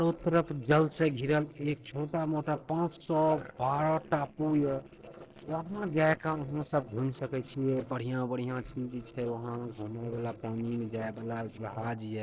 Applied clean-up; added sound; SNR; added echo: neural separator model SepFormer DNS4.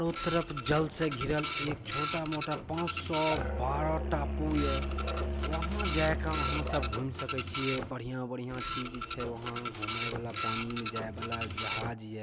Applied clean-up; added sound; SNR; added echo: none; Musical instrument + Printer; -2 dB; none.